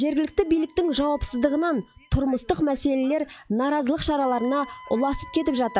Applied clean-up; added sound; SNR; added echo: classical method log-MMSE.